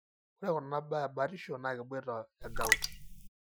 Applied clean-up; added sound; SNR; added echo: classical method Wiener filter.